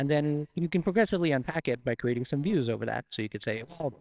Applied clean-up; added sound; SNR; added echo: neural separator model SepFormer WHAMR!.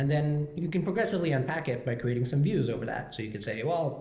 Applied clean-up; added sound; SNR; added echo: neural separator model SepFormer DNS4.